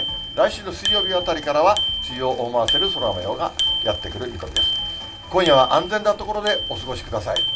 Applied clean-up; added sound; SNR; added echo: none; Bicycle bell; 4 dB; reverberation time 0.2 s.